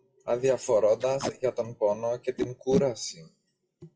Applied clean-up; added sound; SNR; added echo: classical method WPE with log-MMSE.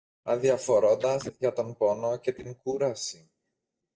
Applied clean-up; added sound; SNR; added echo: neural mask model DeepFilterNet 3.